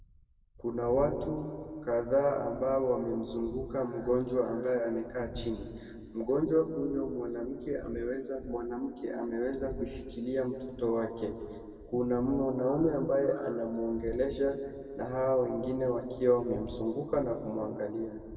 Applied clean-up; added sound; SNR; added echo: none; Wind; 17 dB; reverberation time 1.7 s.